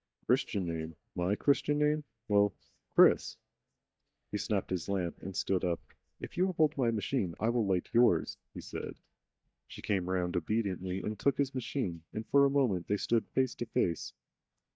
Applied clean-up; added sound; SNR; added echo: neural mask model DeepFilterNet 3.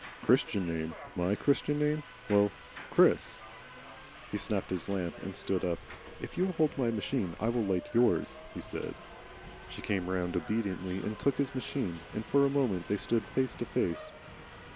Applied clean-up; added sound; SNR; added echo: none; Subway, metro, underground; 16 dB; none.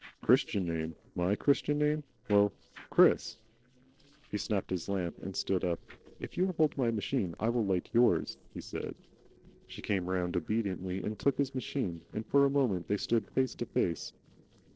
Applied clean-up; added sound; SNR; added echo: neural separator model SepFormer DNS4.